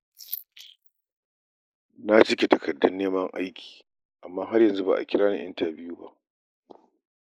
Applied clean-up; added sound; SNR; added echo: neural mask model Resemble Enhance denoiser.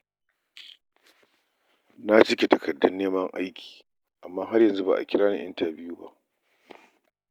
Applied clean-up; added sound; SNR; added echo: none; none; none; none.